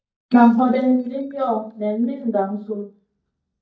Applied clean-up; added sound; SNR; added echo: neural mask model DeepFilterNet 3.